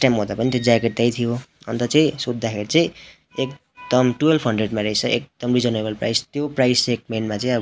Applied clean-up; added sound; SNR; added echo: none; none; none; none.